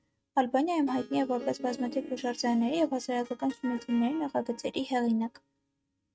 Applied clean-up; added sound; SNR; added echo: neural mask model RNNoise.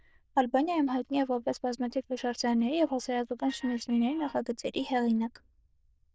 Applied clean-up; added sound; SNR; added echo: neural diffusion model UNIVERSE++.